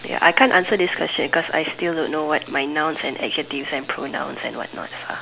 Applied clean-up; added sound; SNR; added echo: none; none; none; none.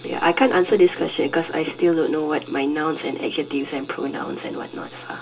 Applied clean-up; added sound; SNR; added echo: none; none; none; reverberation time 0.2 s.